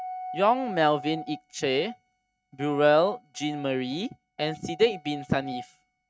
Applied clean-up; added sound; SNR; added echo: neural mask model RNNoise.